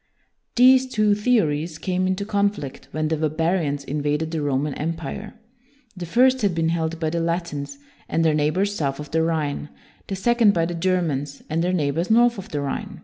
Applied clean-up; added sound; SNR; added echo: none; none; none; none.